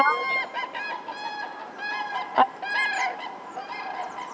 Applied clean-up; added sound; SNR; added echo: none; Bird vocalization, bird call, bird song; -1 dB; none.